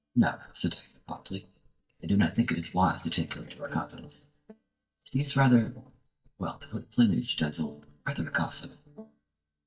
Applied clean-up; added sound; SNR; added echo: neural mask model DeepFilterNet 3.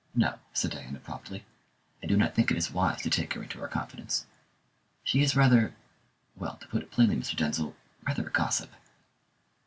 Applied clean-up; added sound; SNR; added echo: none; none; none; none.